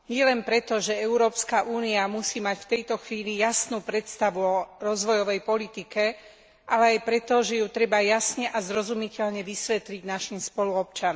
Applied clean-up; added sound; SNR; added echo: none; none; none; none.